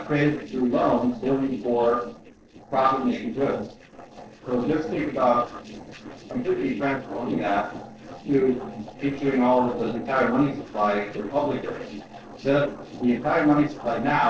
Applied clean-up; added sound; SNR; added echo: neural separator model SepFormer DNS4.